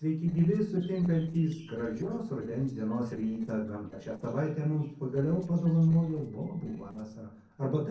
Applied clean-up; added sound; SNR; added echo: neural separator model SepFormer DNS4.